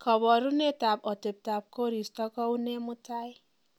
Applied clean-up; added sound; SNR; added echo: none; none; none; none.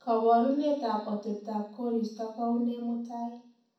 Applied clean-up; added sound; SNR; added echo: none; none; none; reverberation time 0.6 s.